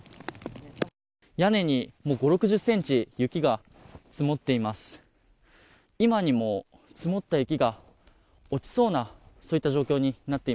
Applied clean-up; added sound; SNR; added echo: none; none; none; none.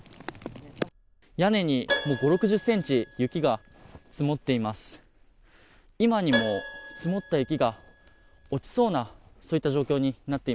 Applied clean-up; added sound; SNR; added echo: none; Keyboard (musical); 11 dB; none.